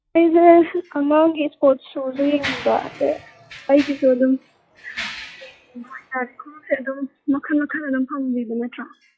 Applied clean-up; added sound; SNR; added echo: classical method log-MMSE.